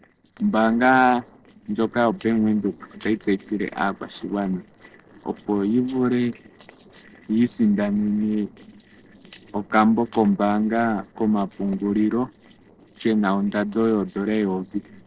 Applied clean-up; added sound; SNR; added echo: neural separator model SepFormer DNS4.